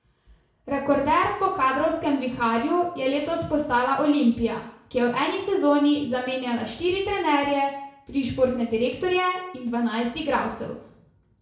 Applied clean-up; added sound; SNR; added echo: none; none; none; reverberation time 0.6 s.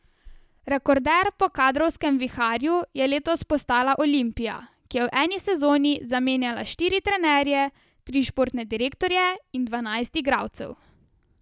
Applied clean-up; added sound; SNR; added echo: none; none; none; none.